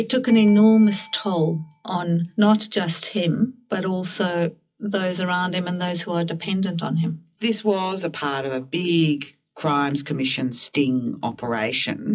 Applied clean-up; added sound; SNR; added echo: classical method WPE with log-MMSE.